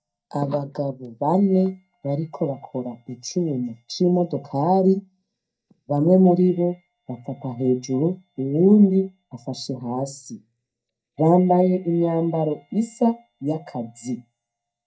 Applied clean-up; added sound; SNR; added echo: neural mask model DeepFilterNet 3.